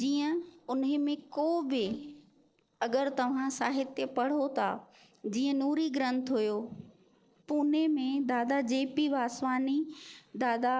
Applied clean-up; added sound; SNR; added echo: neural separator model SepFormer DNS4.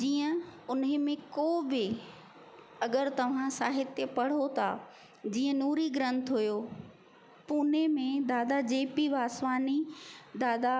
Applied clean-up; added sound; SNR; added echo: none; none; none; none.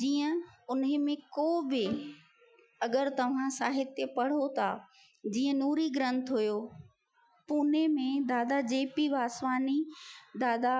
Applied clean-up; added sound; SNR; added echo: classical method Wiener filter.